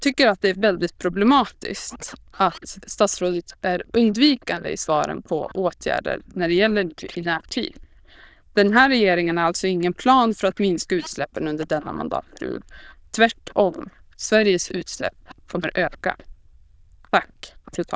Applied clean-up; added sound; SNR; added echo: neural diffusion model UNIVERSE++.